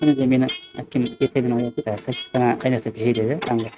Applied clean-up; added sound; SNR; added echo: neural mask model RNNoise.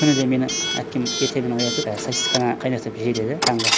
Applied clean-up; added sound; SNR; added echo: none; Coin (dropping) / Alarm; 3 dB; none.